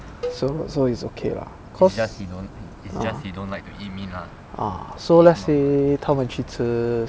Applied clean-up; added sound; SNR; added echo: none; Cowbell; 15 dB; none.